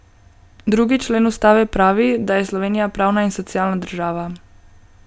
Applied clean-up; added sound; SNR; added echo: none; none; none; none.